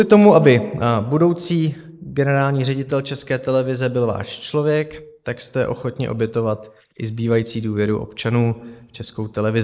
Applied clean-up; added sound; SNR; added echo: neural mask model Resemble Enhance denoiser.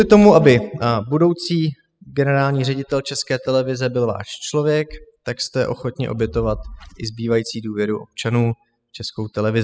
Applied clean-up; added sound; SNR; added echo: classical method spectral subtraction.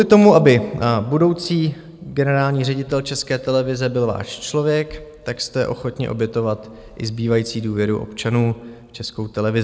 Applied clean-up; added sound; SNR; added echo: none; none; none; none.